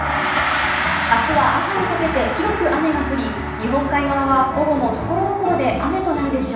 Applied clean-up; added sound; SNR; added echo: none; Gong; 5 dB; reverberation time 0.9 s.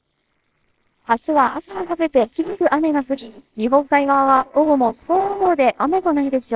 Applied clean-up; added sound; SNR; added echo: neural separator model SepFormer WHAMR!.